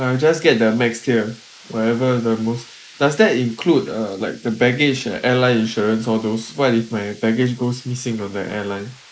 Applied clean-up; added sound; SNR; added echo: neural mask model Resemble Enhance denoiser.